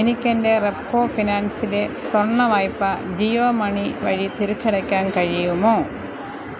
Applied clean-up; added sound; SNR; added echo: none; none; none; none.